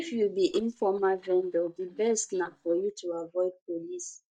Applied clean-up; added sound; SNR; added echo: neural mask model DeepFilterNet 3.